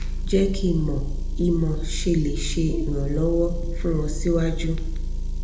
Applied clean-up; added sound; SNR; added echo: none; Motor vehicle (road) / Engine; 0 dB; reverberation time 0.8 s.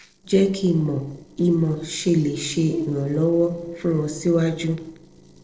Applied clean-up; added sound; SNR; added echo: neural separator model SepFormer DNS4.